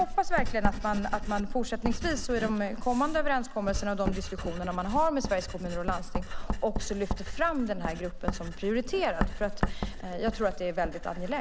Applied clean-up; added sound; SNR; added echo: none; Writing; 1 dB; none.